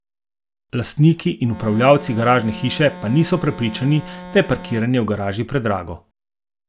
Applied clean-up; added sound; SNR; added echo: none; Organ; 15 dB; none.